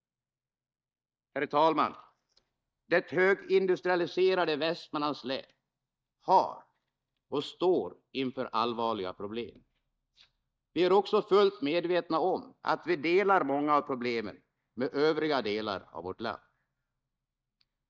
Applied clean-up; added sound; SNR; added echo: neural mask model DeepFilterNet 3.